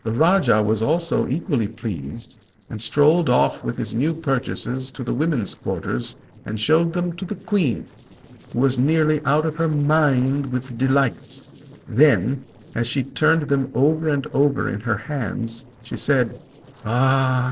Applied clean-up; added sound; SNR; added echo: neural separator model SepFormer DNS4.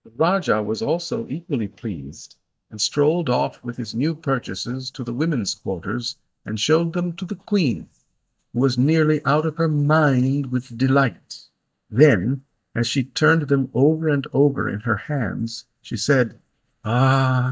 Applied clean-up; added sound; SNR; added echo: neural mask model DeepFilterNet 3.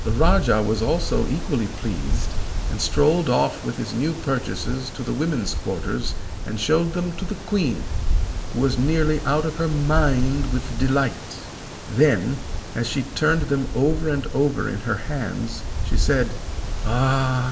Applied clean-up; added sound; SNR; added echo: none; Wind; 2 dB; reverberation time 0.9 s.